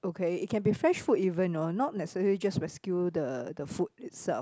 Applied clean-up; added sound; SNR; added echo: none; none; none; none.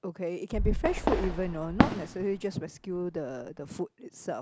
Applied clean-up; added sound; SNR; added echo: none; Fireworks; -2 dB; none.